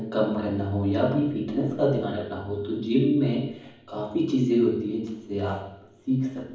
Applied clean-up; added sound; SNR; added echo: none; none; none; reverberation time 1.2 s.